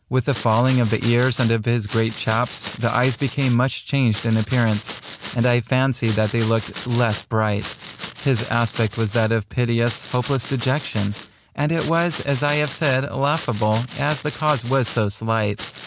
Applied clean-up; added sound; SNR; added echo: none; Domestic sounds, home sounds; 15 dB; none.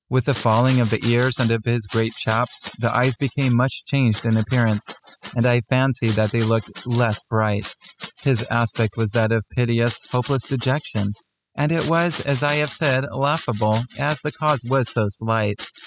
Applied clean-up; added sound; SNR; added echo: classical method spectral subtraction.